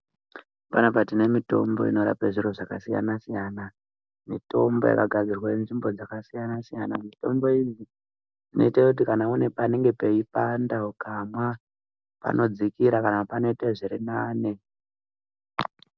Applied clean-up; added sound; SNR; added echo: none; none; none; none.